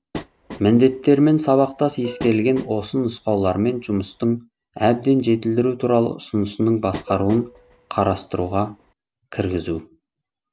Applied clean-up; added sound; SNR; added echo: none; Plucked string instrument + Train; 17 dB; none.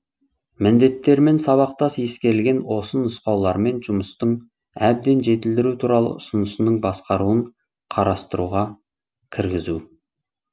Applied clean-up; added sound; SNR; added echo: none; none; none; none.